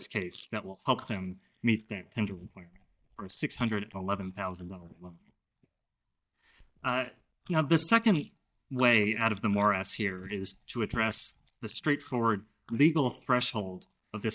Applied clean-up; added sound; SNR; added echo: neural mask model DeepFilterNet 3.